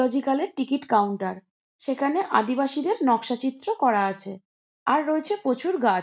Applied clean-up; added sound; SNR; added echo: none; none; none; none.